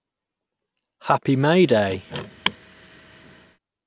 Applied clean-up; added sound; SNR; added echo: none; Car; 11 dB; none.